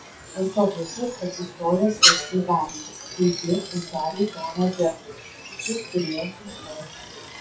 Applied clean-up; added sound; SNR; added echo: classical method WPE with log-MMSE.